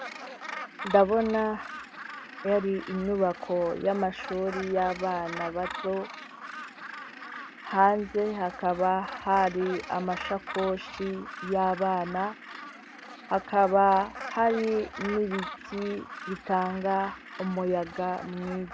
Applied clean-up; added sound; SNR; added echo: none; Gull, seagull; 12 dB; none.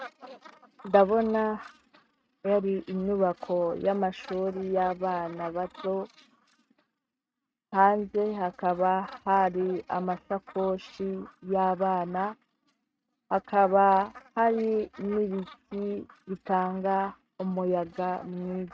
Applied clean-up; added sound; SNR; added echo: neural mask model RNNoise.